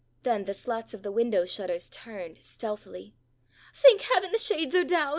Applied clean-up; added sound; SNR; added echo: none; none; none; none.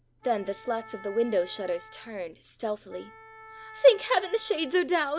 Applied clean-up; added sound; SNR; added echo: none; Wind instrument, woodwind instrument; 20 dB; none.